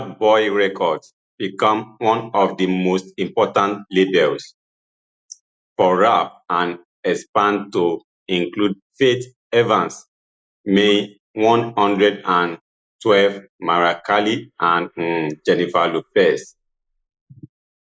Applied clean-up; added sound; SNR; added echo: neural mask model Resemble Enhance denoiser.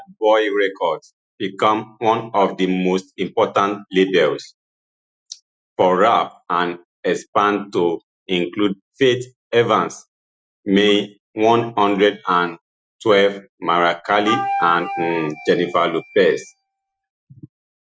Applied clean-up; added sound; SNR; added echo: classical method Wiener filter.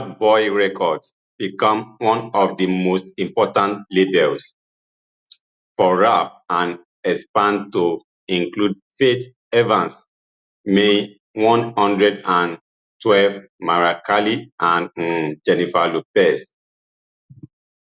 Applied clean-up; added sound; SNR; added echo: none; none; none; none.